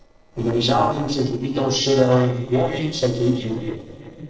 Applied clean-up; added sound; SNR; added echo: neural separator model SepFormer DNS4.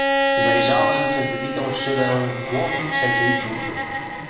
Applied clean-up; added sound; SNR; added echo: none; Bowed string instrument; -3 dB; reverberation time 1.1 s.